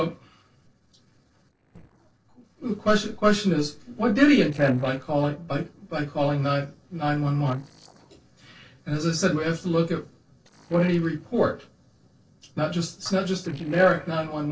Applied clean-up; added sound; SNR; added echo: neural separator model SepFormer DNS4.